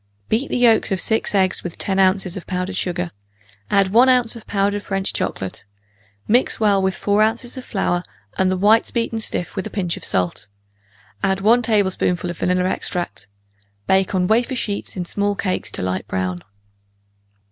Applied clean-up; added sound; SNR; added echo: none; none; none; none.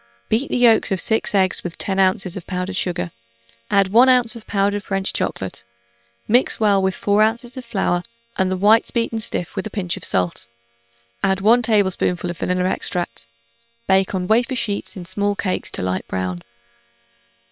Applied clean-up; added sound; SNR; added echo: neural separator model SepFormer WHAM!.